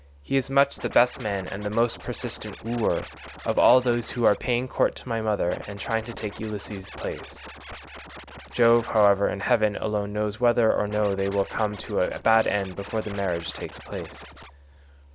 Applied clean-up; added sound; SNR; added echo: none; Scratching (performance technique); 16 dB; none.